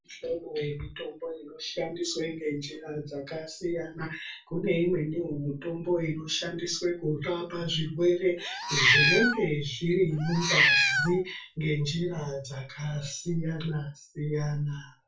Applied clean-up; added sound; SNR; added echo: none; Meow; -4 dB; reverberation time 0.2 s.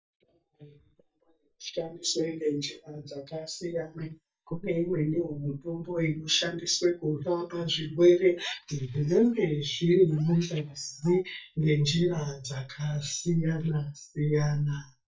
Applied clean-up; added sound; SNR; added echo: neural mask model DeepFilterNet 3.